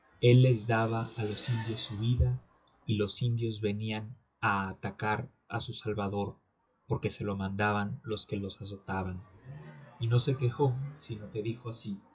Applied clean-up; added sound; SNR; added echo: classical method WPE with log-MMSE.